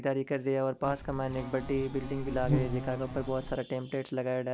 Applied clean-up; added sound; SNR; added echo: none; Insect; 3 dB; none.